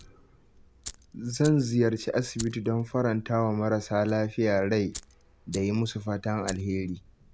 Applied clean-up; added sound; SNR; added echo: none; Fire; 19 dB; none.